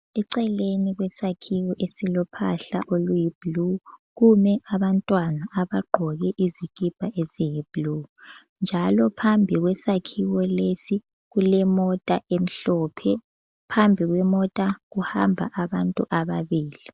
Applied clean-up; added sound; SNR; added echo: none; none; none; none.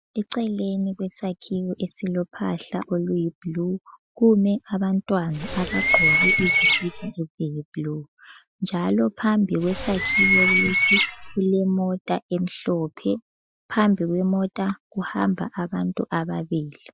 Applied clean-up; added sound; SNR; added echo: classical method Wiener filter.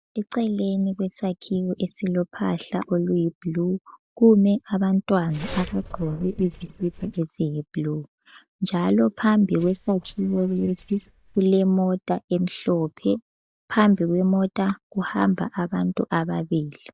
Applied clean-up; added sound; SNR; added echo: neural mask model DeepFilterNet 3.